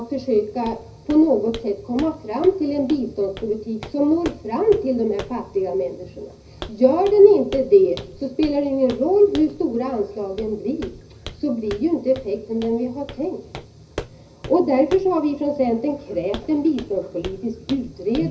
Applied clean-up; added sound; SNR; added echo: none; Walk, footsteps; 19 dB; reverberation time 0.4 s.